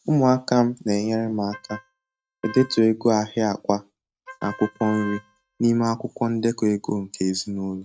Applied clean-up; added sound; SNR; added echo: neural mask model RNNoise.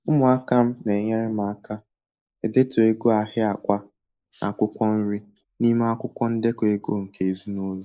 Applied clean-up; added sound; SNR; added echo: neural mask model Resemble Enhance denoiser.